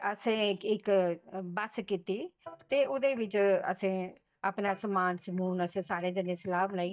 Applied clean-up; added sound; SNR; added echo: neural mask model DeepFilterNet 3.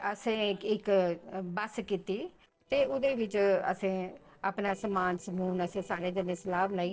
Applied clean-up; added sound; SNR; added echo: neural separator model SepFormer DNS4.